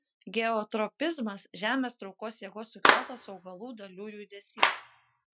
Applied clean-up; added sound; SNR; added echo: classical method Wiener filter.